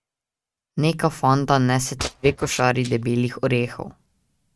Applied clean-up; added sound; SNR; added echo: neural mask model RNNoise.